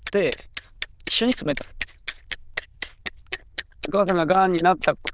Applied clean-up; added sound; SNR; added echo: neural diffusion model UNIVERSE++.